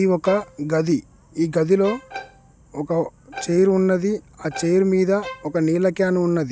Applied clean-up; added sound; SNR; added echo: none; Bowed string instrument + Bowed string instrument; 18 dB; none.